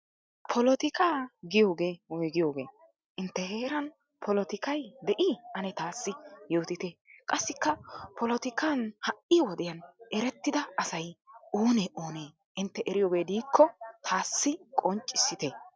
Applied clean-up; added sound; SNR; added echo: none; none; none; none.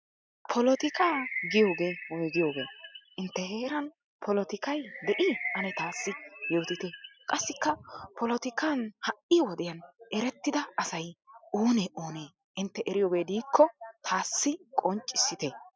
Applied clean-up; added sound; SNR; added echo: classical method spectral subtraction.